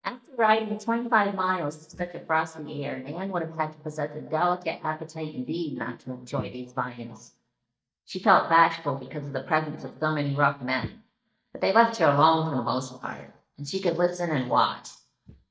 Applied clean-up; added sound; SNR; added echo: neural mask model DeepFilterNet 3.